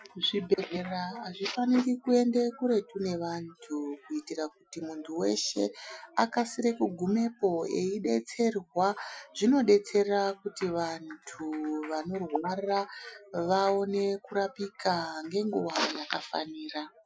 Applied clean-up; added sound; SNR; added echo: classical method Wiener filter.